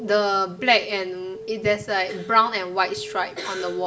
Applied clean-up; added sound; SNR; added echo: none; Alarm / Keyboard (musical); 16 dB; reverberation time 0.5 s.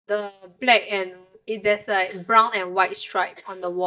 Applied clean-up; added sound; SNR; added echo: neural mask model DeepFilterNet 3.